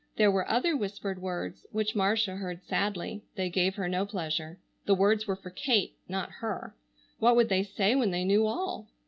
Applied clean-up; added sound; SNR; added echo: none; none; none; none.